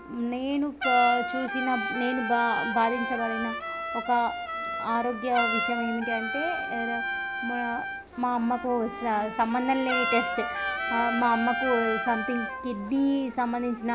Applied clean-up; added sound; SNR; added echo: none; Trumpet + Trumpet; 4 dB; none.